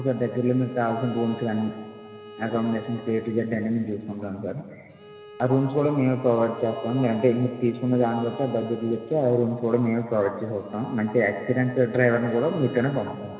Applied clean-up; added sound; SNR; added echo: none; Bowed string instrument; 18 dB; reverberation time 2.1 s.